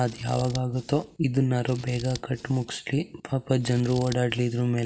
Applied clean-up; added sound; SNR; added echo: none; Scissors; 18 dB; none.